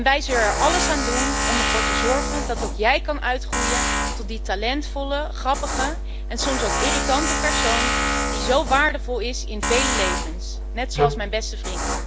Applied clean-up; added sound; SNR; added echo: none; Tools + Wind instrument, woodwind instrument; -1 dB; none.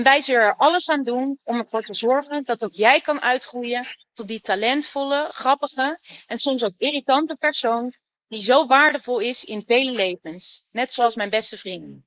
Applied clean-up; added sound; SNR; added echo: neural mask model Resemble Enhance denoiser.